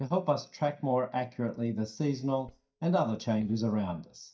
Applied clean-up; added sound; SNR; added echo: neural mask model DeepFilterNet 3.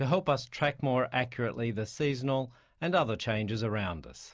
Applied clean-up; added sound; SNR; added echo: none; none; none; none.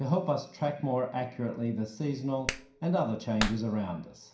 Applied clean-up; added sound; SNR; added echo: none; Clapping; 7 dB; reverberation time 0.5 s.